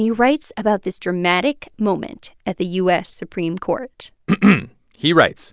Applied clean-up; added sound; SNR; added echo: none; none; none; none.